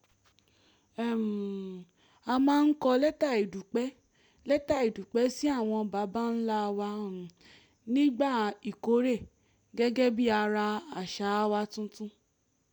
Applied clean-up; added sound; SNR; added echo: none; none; none; none.